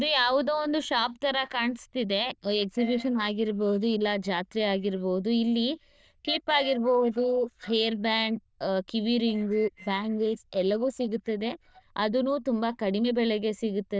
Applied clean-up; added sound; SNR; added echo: neural diffusion model UNIVERSE++.